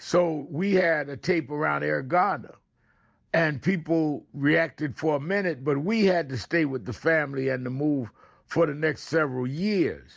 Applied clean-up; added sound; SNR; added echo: none; none; none; none.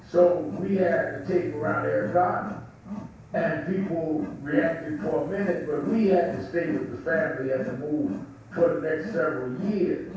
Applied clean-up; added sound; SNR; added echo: none; Wild animals; 12 dB; reverberation time 0.7 s.